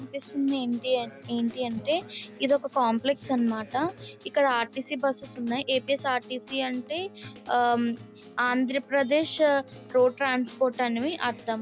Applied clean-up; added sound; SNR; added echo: none; Acoustic guitar; 19 dB; none.